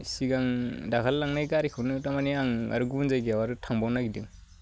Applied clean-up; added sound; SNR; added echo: none; none; none; none.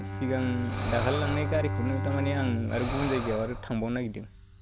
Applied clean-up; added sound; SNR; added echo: none; Bowed string instrument + Breathing; 1 dB; none.